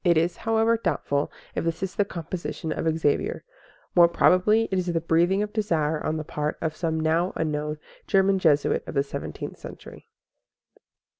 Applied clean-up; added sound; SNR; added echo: none; none; none; none.